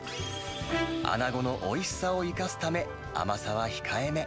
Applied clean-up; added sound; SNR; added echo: none; Bowed string instrument; 6 dB; none.